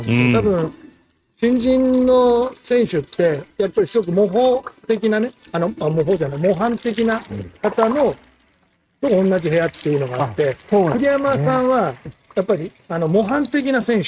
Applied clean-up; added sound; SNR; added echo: neural mask model RNNoise.